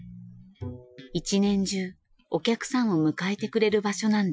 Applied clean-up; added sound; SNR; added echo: classical method Wiener filter.